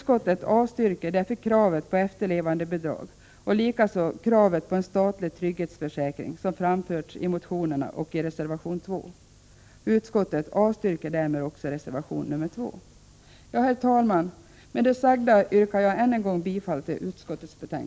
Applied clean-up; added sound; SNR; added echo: none; none; none; none.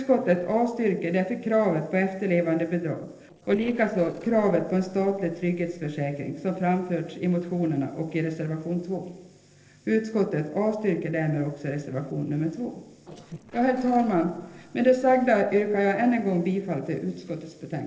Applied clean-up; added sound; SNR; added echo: neural separator model SepFormer DNS4.